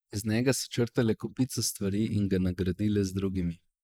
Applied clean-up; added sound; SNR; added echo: neural mask model Resemble Enhance denoiser.